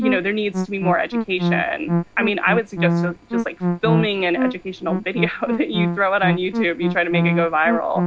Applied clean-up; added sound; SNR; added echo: none; Musical instrument; 1 dB; none.